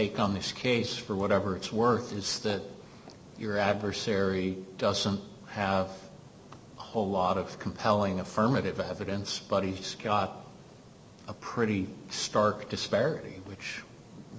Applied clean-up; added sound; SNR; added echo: none; none; none; none.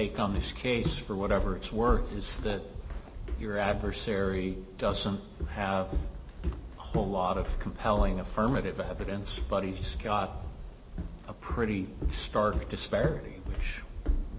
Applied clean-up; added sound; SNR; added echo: none; Walk, footsteps; 3 dB; none.